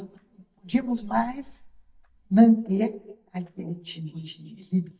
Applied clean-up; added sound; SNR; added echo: neural mask model DeepFilterNet 3.